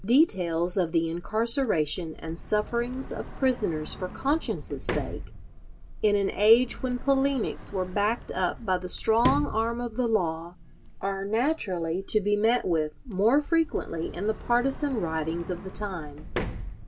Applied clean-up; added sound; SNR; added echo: none; Sliding door; 11 dB; none.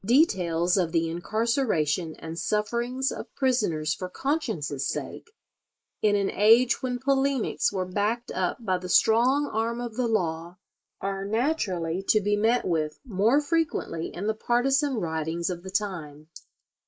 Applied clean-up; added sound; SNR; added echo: neural mask model Resemble Enhance denoiser.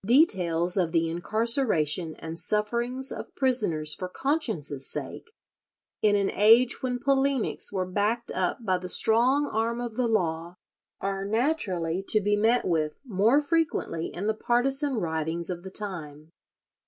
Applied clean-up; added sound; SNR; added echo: none; none; none; none.